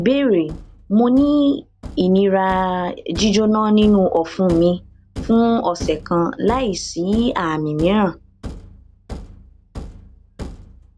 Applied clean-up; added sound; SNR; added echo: none; Thump, thud; 16 dB; none.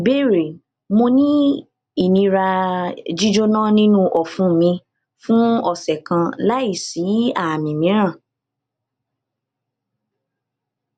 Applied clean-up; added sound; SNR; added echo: none; none; none; none.